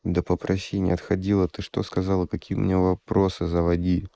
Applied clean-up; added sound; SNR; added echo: neural mask model Resemble Enhance denoiser.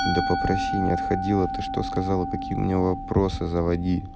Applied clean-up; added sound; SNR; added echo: none; Musical instrument; 5 dB; none.